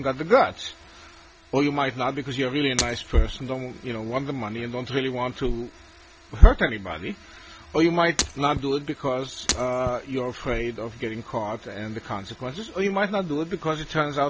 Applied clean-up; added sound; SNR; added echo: none; Shatter; 8 dB; none.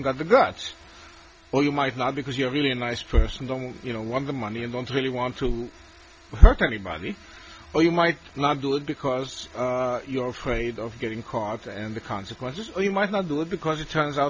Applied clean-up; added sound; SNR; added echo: none; none; none; none.